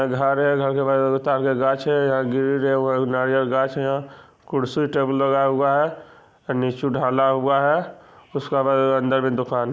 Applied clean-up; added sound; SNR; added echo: none; none; none; none.